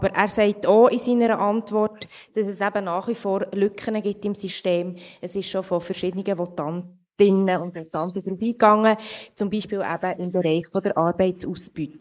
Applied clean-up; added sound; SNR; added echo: neural mask model Resemble Enhance denoiser.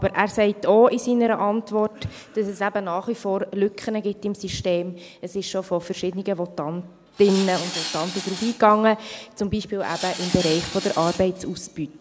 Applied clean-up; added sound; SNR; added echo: none; Tools; 7 dB; none.